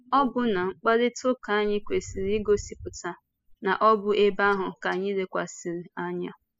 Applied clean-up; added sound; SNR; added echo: classical method spectral subtraction.